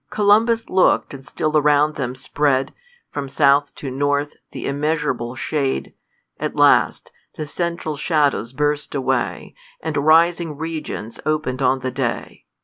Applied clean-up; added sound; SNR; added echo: none; none; none; none.